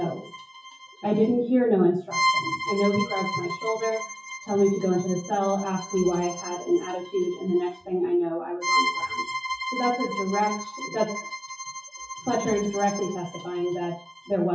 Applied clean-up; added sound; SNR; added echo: classical method WPE with log-MMSE.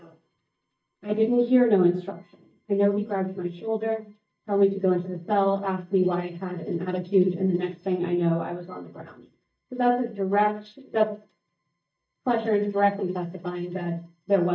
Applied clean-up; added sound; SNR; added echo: neural mask model DeepFilterNet 3.